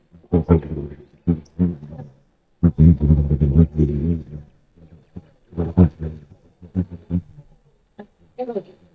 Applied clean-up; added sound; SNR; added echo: neural mask model DeepFilterNet 3.